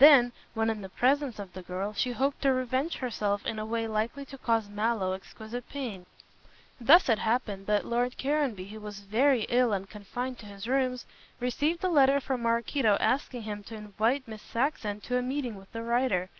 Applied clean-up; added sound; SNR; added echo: none; none; none; none.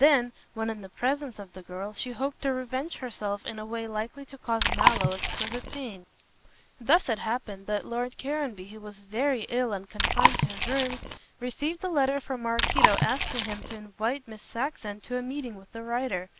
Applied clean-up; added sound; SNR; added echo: none; Chewing, mastication; -5 dB; none.